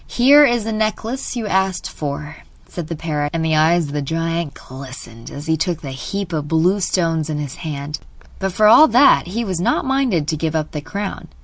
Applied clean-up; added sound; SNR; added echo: none; none; none; none.